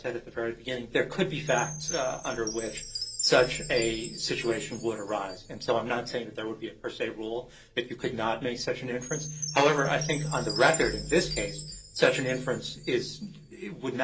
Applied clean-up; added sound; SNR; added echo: none; Chime; 12 dB; reverberation time 0.2 s.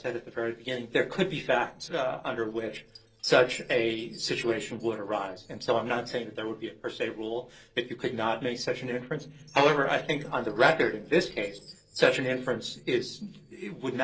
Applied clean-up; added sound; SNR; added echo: neural separator model SepFormer DNS4.